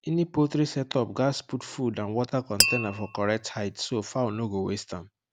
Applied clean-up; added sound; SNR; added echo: none; Tap; 1 dB; none.